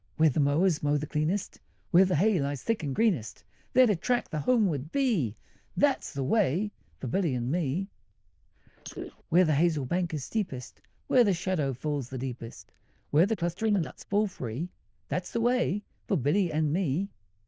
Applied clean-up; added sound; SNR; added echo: neural diffusion model UNIVERSE++.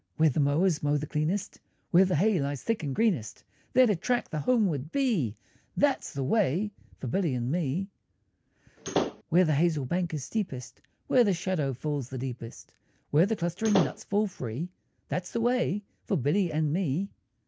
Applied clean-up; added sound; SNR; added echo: none; Slam / Wood; 2 dB; none.